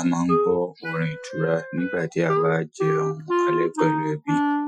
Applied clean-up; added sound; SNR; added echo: classical method Wiener filter.